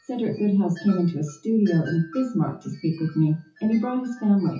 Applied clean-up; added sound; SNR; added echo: classical method WPE with log-MMSE.